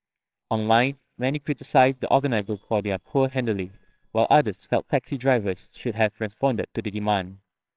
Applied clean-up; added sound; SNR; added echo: neural separator model SepFormer WHAMR!.